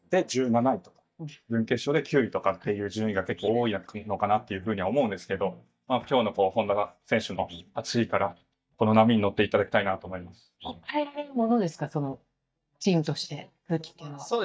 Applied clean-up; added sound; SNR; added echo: neural mask model DeepFilterNet 3.